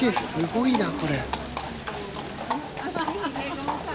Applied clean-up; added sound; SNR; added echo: none; Livestock, farm animals, working animals; 1 dB; none.